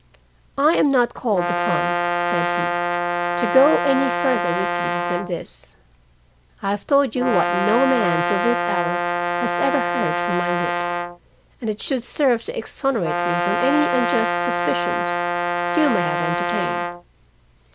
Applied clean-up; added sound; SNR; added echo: none; Brass instrument; 0 dB; none.